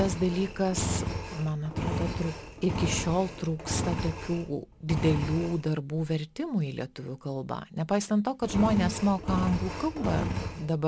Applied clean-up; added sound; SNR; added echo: none; Engine; 5 dB; none.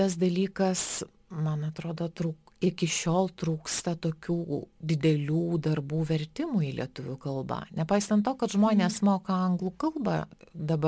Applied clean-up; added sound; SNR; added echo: none; none; none; none.